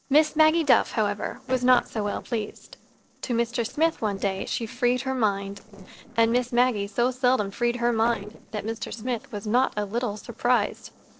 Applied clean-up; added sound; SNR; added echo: neural separator model SepFormer DNS4.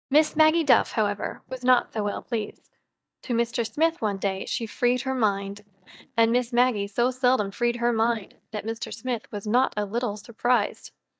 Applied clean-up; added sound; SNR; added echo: neural mask model DeepFilterNet 3.